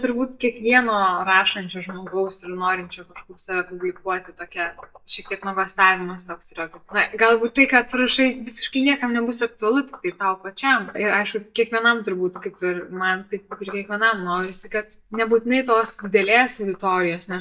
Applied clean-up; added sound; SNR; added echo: neural mask model DeepFilterNet 3.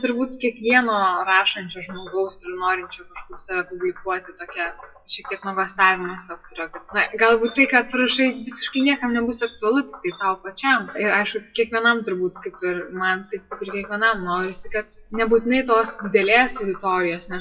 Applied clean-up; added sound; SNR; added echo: classical method WPE with log-MMSE.